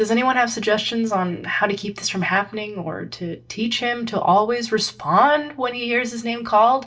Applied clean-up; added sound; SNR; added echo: none; none; none; reverberation time 0.2 s.